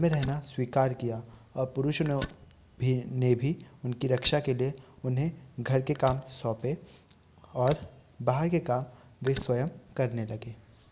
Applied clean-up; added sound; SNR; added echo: none; Fire; 17 dB; none.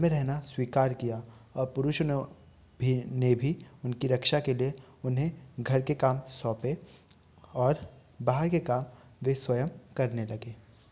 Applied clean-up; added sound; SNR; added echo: none; none; none; none.